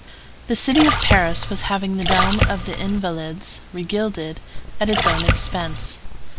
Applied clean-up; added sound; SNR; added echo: none; Splash, splatter; -2 dB; none.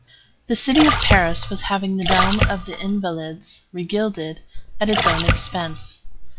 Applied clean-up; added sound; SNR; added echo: classical method log-MMSE.